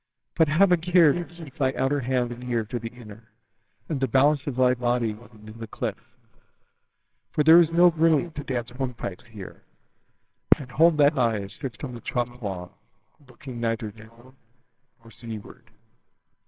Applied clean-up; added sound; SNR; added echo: neural separator model SepFormer WHAMR!.